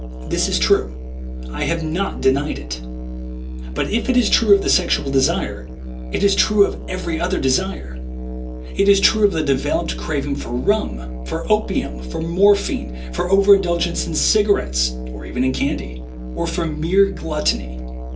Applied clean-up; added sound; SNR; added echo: none; Musical instrument; 7 dB; reverberation time 0.3 s.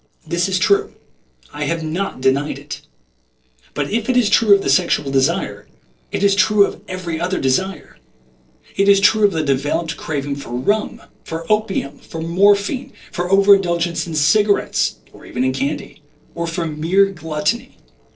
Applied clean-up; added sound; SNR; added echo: neural separator model SepFormer DNS4.